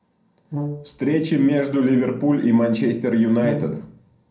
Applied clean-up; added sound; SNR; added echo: none; Brass instrument; 9 dB; reverberation time 0.5 s.